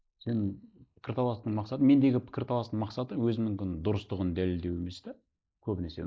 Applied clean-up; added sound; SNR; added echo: neural mask model Resemble Enhance denoiser.